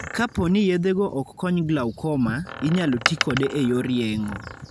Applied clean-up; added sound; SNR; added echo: none; Door; 10 dB; none.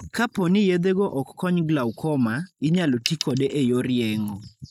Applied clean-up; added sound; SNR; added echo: neural mask model Resemble Enhance denoiser.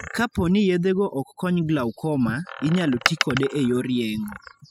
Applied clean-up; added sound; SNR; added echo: classical method spectral subtraction.